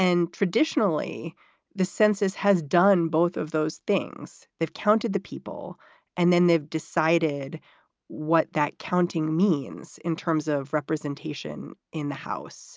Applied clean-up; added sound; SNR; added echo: none; none; none; none.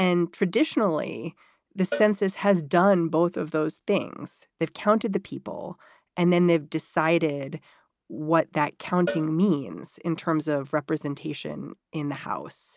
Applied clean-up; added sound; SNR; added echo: none; Cowbell; 16 dB; none.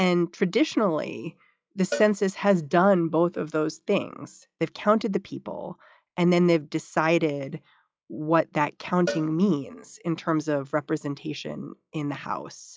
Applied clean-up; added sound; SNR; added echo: classical method log-MMSE.